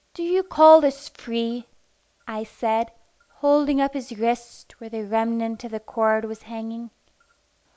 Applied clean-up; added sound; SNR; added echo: none; none; none; none.